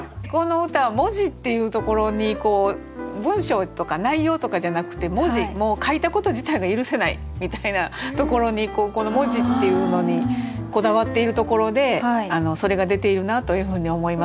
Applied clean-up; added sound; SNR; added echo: none; none; none; none.